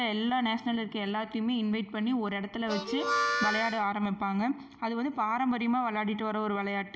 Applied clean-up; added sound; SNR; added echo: none; Harmonica; 2 dB; none.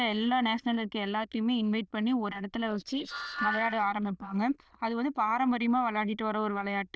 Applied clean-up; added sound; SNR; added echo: neural diffusion model UNIVERSE++.